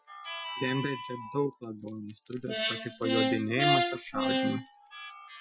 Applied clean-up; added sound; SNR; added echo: classical method Wiener filter.